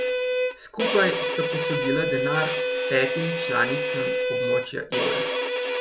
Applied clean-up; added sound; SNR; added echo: none; Bowed string instrument; -3 dB; none.